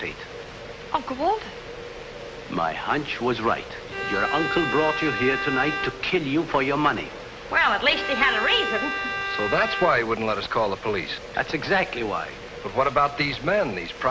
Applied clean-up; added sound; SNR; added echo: none; Bowed string instrument; 5 dB; none.